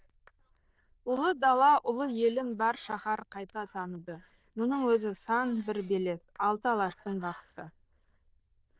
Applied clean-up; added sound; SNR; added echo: neural diffusion model UNIVERSE++.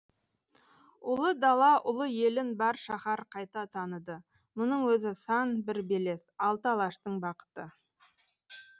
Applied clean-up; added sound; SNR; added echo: none; none; none; none.